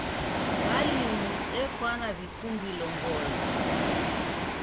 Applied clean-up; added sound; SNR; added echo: none; Ocean; -5 dB; none.